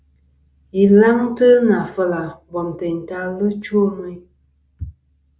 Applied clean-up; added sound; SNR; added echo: none; none; none; none.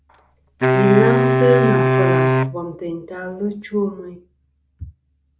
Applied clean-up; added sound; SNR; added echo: none; Wind instrument, woodwind instrument; -4 dB; none.